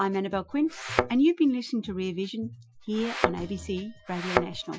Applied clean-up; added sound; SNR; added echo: classical method Wiener filter.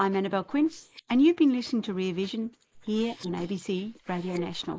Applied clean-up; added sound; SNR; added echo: neural mask model Resemble Enhance denoiser.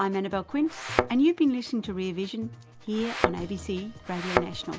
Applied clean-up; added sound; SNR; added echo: none; Thump, thud; 2 dB; none.